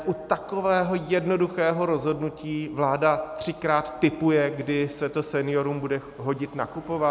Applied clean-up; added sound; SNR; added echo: none; none; none; none.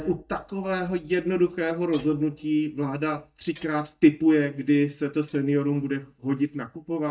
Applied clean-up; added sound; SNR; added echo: neural mask model DeepFilterNet 3.